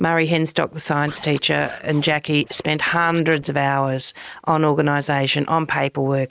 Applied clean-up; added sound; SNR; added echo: neural mask model RNNoise.